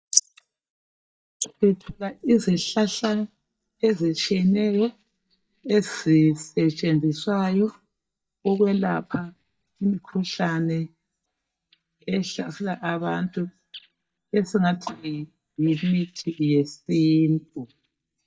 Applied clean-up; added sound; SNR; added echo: neural mask model DeepFilterNet 3.